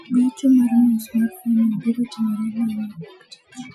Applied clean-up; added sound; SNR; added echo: classical method Wiener filter.